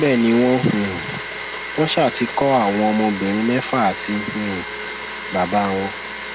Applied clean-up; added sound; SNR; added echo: none; Domestic sounds, home sounds; 7 dB; none.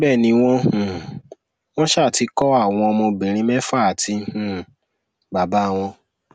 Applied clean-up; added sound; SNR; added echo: none; none; none; none.